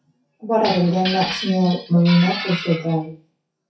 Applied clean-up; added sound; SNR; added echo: classical method WPE with log-MMSE.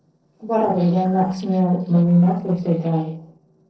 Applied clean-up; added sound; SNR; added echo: neural separator model SepFormer DNS4.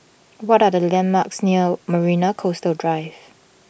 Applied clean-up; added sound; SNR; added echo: none; none; none; none.